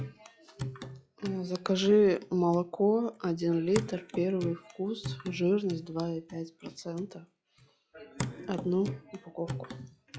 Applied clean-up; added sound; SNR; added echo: classical method log-MMSE.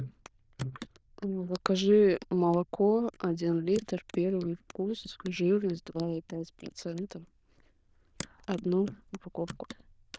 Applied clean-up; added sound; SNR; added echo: neural diffusion model UNIVERSE++.